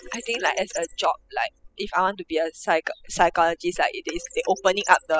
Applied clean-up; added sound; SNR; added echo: classical method spectral subtraction.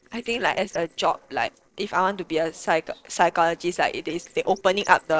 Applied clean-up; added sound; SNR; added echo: neural separator model SepFormer DNS4.